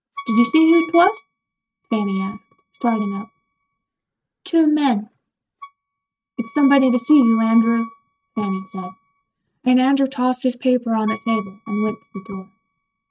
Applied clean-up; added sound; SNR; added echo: neural mask model RNNoise.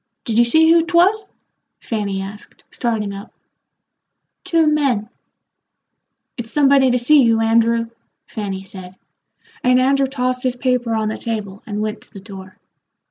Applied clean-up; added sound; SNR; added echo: none; none; none; none.